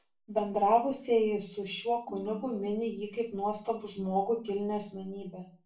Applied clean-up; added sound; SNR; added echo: none; Ringtone; 19 dB; reverberation time 0.3 s.